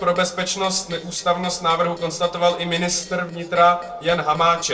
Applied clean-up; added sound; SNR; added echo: neural separator model SepFormer DNS4.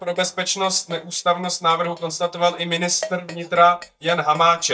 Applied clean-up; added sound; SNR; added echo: neural mask model DeepFilterNet 3.